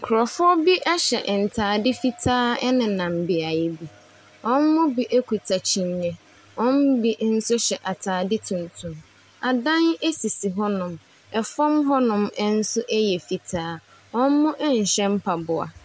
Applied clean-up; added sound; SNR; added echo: none; none; none; none.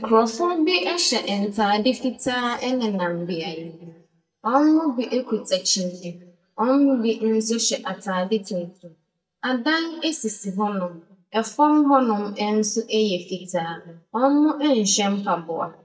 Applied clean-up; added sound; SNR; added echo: neural mask model DeepFilterNet 3.